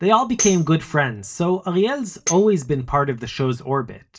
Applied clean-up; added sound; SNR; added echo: neural mask model DeepFilterNet 3.